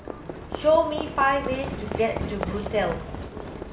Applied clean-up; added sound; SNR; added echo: none; Livestock, farm animals, working animals; 7 dB; none.